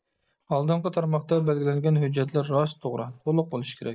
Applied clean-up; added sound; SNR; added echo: neural mask model DeepFilterNet 3.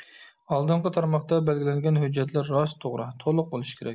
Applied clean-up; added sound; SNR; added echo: none; none; none; none.